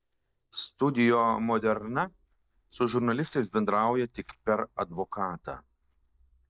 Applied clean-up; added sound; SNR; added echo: neural mask model DeepFilterNet 3.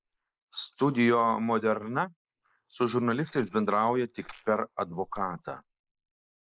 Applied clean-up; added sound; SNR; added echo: neural mask model Resemble Enhance denoiser.